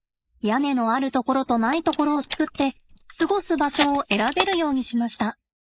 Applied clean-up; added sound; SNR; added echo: neural mask model Resemble Enhance denoiser.